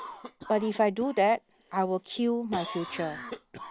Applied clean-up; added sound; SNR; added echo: none; Cough; 14 dB; none.